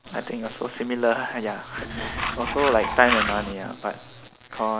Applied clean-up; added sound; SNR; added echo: none; Tools; 2 dB; none.